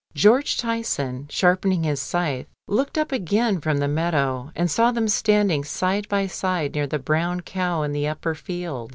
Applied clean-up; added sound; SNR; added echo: none; none; none; none.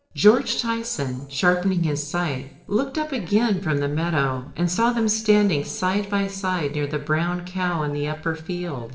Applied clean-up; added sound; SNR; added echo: neural separator model SepFormer DNS4.